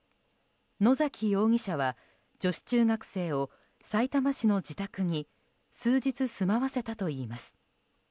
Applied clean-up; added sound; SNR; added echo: none; none; none; none.